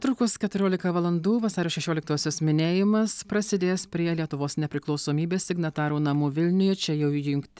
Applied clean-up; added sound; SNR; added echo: none; none; none; none.